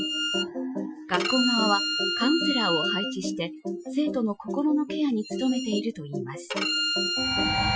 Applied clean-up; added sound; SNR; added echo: classical method Wiener filter.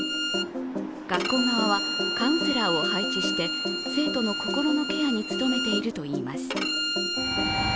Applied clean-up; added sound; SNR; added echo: none; Bowed string instrument; 2 dB; none.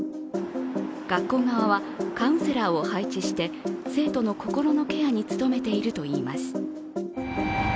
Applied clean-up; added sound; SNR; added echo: none; none; none; none.